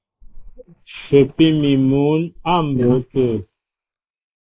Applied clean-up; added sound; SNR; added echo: neural mask model Resemble Enhance denoiser.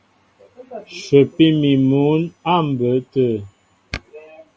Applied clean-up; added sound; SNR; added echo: none; none; none; none.